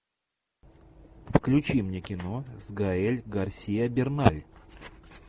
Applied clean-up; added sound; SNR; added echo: none; none; none; none.